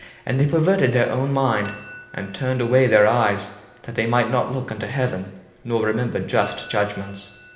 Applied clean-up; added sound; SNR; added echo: none; Chink, clink; 17 dB; reverberation time 1.0 s.